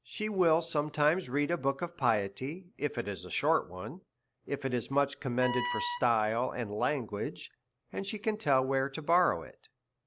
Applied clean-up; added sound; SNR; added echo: none; Wind instrument, woodwind instrument; 6 dB; none.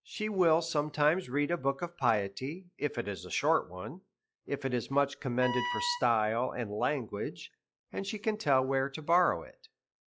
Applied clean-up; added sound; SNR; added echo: classical method log-MMSE.